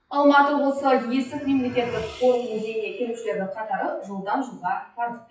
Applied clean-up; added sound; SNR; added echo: classical method WPE with log-MMSE.